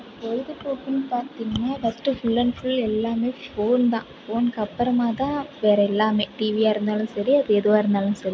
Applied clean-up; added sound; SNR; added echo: none; none; none; none.